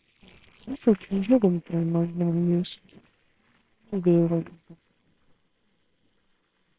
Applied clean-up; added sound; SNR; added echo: neural separator model SepFormer WHAMR!.